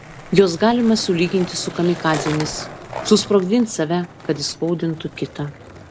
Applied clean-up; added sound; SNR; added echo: none; Skateboard; 14 dB; none.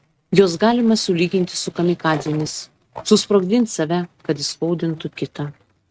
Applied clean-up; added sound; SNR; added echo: neural mask model RNNoise.